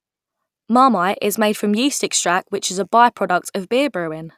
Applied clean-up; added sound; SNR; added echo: none; none; none; none.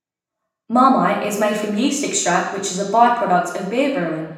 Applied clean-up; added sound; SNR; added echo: none; none; none; reverberation time 0.8 s.